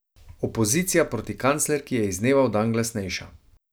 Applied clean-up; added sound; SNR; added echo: none; none; none; none.